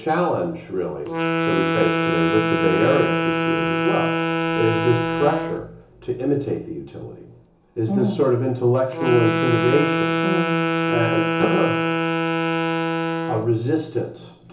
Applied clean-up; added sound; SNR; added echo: none; Wind instrument, woodwind instrument; 0 dB; reverberation time 0.7 s.